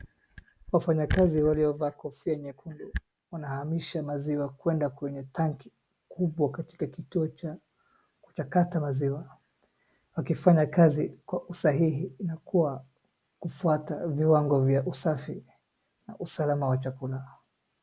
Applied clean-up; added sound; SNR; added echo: none; none; none; none.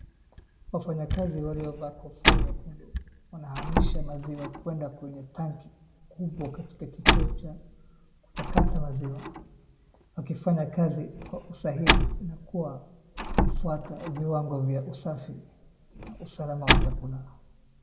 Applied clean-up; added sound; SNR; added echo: none; Slam; -4 dB; reverberation time 0.9 s.